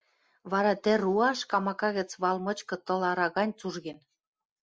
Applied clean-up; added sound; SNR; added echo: none; none; none; none.